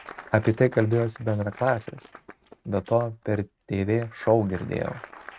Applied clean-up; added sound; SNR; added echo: neural mask model RNNoise.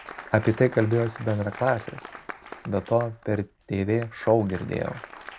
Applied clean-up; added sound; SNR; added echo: none; Applause; 17 dB; none.